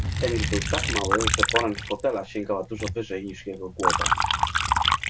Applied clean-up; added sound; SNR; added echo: none; Liquid; -3 dB; none.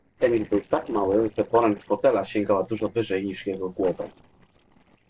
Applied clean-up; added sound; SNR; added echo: neural separator model SepFormer DNS4.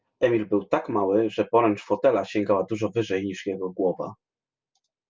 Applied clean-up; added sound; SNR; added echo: none; none; none; none.